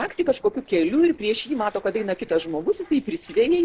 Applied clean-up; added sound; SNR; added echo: neural separator model SepFormer DNS4.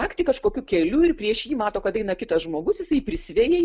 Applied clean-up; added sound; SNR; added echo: none; none; none; none.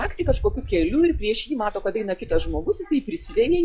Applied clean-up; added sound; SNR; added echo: classical method log-MMSE.